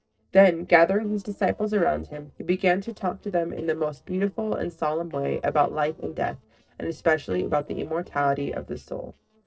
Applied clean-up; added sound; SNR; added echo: neural separator model SepFormer DNS4.